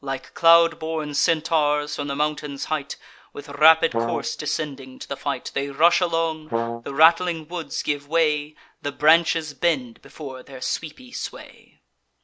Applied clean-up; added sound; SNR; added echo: none; Brass instrument; 3 dB; none.